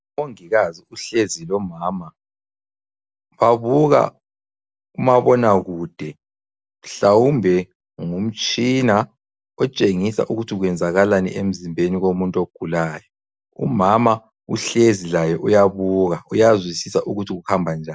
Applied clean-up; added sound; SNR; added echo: none; none; none; none.